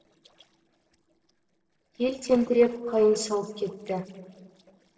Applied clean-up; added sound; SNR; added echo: neural separator model SepFormer DNS4.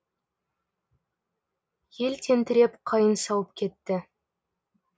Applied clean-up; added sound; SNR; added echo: none; none; none; none.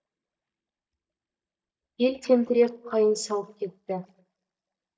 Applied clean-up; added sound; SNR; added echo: neural mask model DeepFilterNet 3.